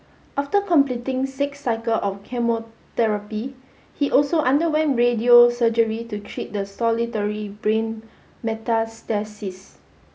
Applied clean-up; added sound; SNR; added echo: none; none; none; none.